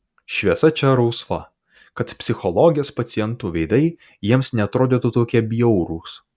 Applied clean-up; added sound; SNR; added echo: none; none; none; none.